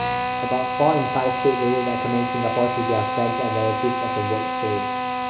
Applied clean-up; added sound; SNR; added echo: none; Drill; 1 dB; none.